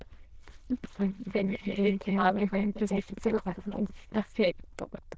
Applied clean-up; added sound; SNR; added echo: neural diffusion model UNIVERSE++.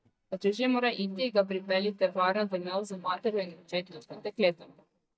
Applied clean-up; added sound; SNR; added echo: neural mask model DeepFilterNet 3.